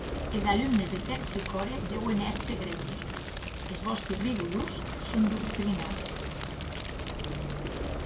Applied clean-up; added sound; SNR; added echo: none; Fire; 2 dB; reverberation time 1.5 s.